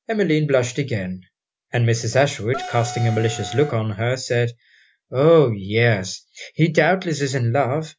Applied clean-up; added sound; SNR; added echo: none; Wind instrument, woodwind instrument; 12 dB; none.